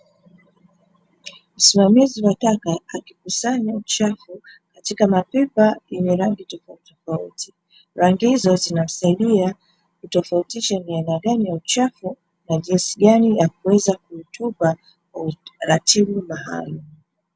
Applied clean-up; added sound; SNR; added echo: none; none; none; none.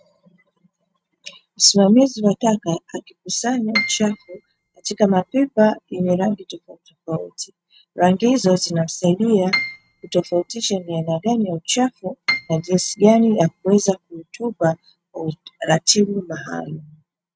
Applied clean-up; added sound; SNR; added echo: neural mask model RNNoise.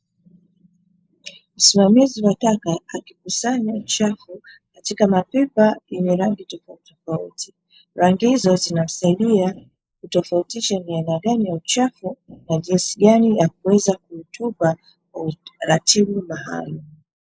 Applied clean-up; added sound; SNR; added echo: neural mask model Resemble Enhance denoiser.